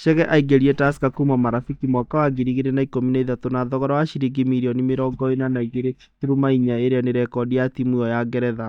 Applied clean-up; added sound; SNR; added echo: neural mask model DeepFilterNet 3.